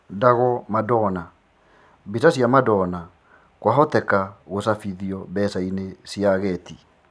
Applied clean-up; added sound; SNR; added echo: none; none; none; none.